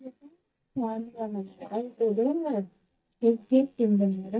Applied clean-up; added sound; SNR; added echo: neural mask model DeepFilterNet 3.